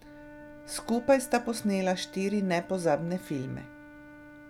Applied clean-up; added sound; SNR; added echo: none; Wind instrument, woodwind instrument; 18 dB; none.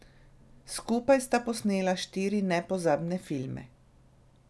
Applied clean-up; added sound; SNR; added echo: none; none; none; none.